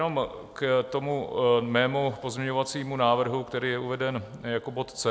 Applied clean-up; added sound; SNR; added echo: none; none; none; none.